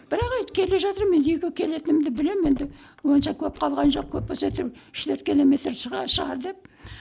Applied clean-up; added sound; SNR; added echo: none; Door; 17 dB; none.